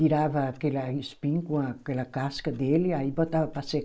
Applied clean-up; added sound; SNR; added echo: neural mask model Resemble Enhance denoiser.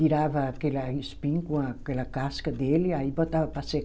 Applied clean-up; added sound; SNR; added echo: none; Clock; 15 dB; none.